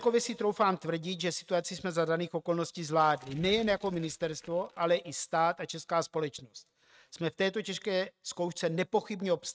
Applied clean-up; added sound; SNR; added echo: neural mask model RNNoise.